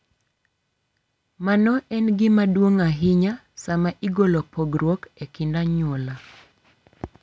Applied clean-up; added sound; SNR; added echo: none; none; none; none.